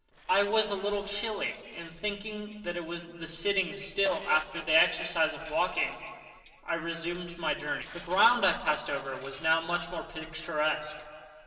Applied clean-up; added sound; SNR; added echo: neural separator model SepFormer DNS4.